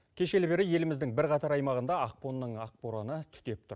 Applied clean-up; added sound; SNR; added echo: none; none; none; none.